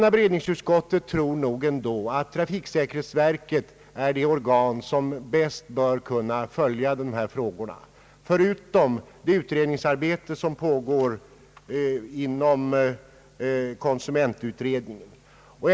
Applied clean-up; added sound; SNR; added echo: none; none; none; none.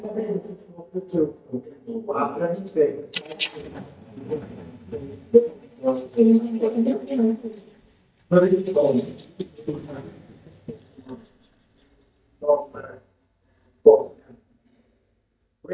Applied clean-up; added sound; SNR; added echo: neural mask model DeepFilterNet 3.